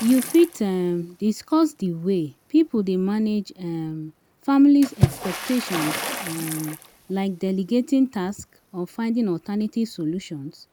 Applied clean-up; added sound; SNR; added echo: none; Water / Splash, splatter; 11 dB; none.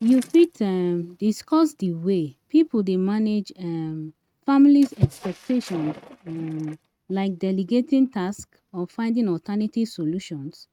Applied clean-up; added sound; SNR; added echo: neural mask model RNNoise.